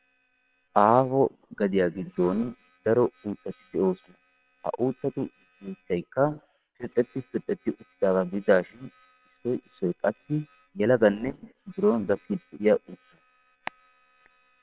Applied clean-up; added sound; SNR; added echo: neural separator model SepFormer WHAM!.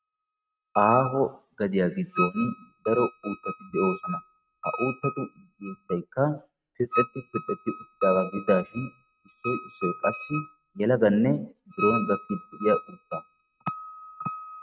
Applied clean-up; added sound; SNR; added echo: neural mask model RNNoise.